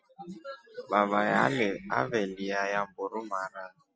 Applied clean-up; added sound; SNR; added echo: none; Screech; 14 dB; none.